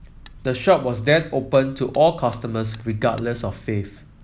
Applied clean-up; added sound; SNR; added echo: none; Hammer; 19 dB; none.